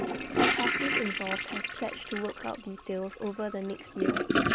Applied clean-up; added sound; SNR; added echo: none; Toilet flush / Gurgling; -5 dB; none.